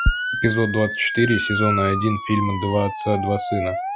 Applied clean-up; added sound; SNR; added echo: classical method Wiener filter.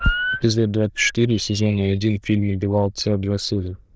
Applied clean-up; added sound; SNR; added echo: neural diffusion model UNIVERSE++.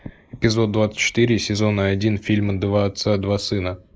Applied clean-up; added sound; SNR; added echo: neural mask model Resemble Enhance denoiser.